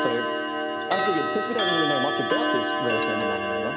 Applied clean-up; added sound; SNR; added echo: none; Clock; -4 dB; none.